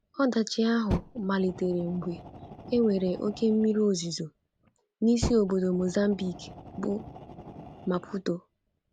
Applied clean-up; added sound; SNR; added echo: none; Fire; 12 dB; none.